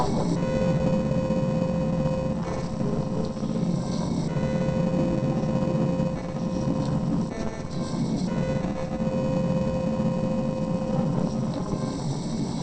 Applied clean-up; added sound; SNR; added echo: neural separator model SepFormer DNS4.